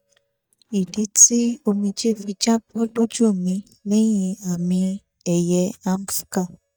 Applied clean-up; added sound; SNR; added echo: neural mask model DeepFilterNet 3.